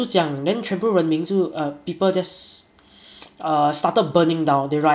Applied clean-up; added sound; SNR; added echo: none; none; none; none.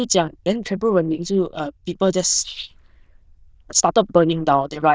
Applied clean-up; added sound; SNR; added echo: neural diffusion model UNIVERSE++.